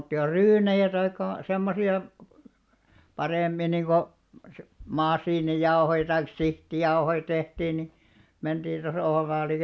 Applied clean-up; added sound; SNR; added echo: none; none; none; none.